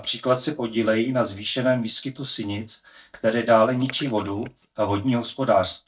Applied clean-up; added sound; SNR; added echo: neural mask model DeepFilterNet 3.